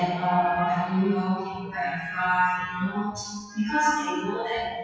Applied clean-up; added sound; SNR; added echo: classical method WPE with log-MMSE.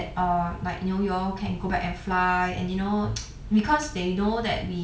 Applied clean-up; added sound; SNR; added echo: none; none; none; none.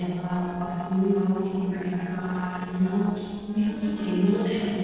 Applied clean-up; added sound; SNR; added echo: neural separator model SepFormer DNS4.